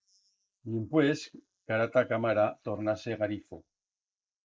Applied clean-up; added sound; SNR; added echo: neural mask model Resemble Enhance denoiser.